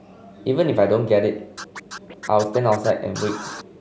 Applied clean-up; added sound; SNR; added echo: none; Scratching (performance technique); 15 dB; none.